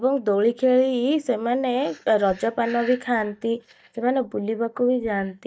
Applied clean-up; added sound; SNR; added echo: neural mask model DeepFilterNet 3.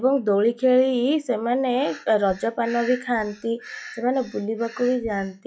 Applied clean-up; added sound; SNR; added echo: classical method log-MMSE.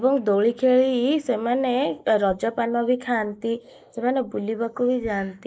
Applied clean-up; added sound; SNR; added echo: neural mask model Resemble Enhance denoiser.